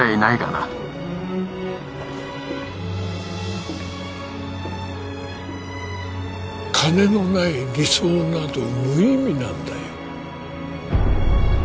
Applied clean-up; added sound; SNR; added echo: none; none; none; none.